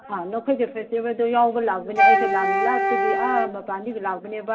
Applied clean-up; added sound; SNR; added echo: none; Wind instrument, woodwind instrument; -3 dB; reverberation time 1.9 s.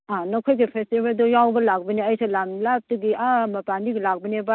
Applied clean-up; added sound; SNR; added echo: none; none; none; none.